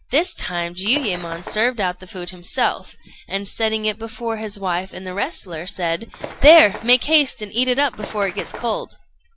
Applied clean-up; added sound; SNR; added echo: none; Bird; 13 dB; none.